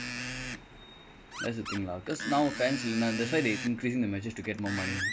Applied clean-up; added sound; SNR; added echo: none; Screech; 7 dB; none.